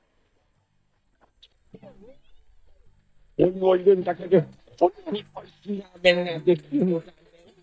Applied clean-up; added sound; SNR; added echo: neural mask model DeepFilterNet 3.